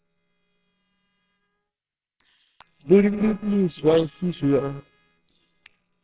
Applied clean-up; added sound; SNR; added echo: neural separator model SepFormer WHAMR!.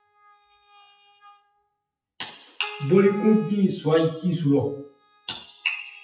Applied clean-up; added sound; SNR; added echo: classical method WPE with log-MMSE.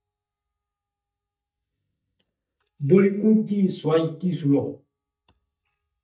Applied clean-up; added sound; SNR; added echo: neural mask model DeepFilterNet 3.